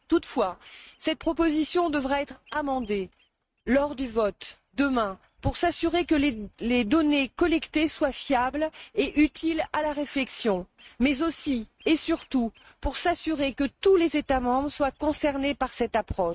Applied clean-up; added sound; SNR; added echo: neural mask model RNNoise.